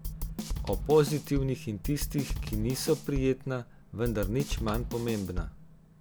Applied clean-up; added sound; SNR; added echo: none; Drum / Drum kit; 5 dB; none.